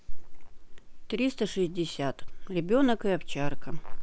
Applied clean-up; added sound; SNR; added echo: none; none; none; none.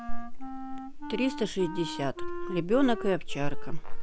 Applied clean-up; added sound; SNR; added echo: none; Wind instrument, woodwind instrument; 13 dB; none.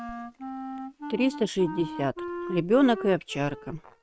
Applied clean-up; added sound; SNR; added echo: neural mask model RNNoise.